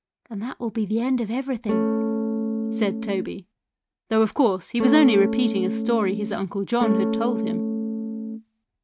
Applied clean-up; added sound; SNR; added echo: neural mask model RNNoise.